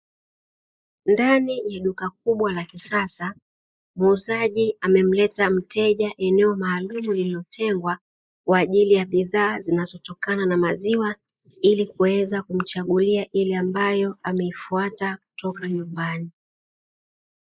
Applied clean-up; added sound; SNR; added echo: neural mask model Resemble Enhance denoiser.